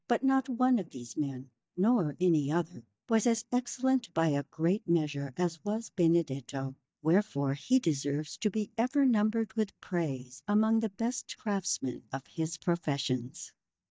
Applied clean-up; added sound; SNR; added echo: neural mask model DeepFilterNet 3.